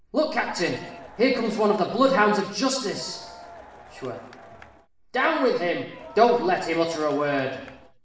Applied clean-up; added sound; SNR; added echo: none; Crowd; 20 dB; reverberation time 0.9 s.